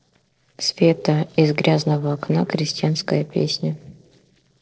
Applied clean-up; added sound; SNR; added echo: neural separator model SepFormer DNS4.